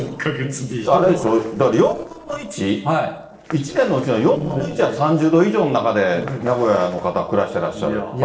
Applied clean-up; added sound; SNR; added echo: neural separator model SepFormer DNS4.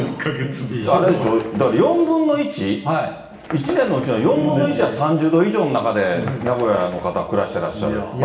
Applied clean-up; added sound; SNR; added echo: none; Bird; 19 dB; reverberation time 1.0 s.